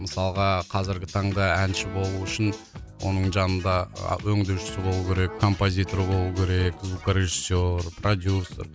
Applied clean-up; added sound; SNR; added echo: none; Accordion; 14 dB; none.